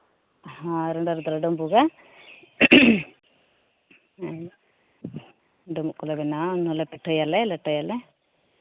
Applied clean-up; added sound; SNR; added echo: none; none; none; none.